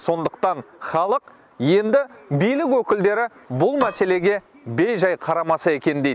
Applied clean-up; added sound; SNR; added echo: none; Cutlery, silverware / Dishes, pots, and pans; 8 dB; none.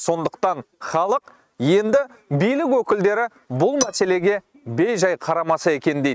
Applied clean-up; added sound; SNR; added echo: neural mask model RNNoise.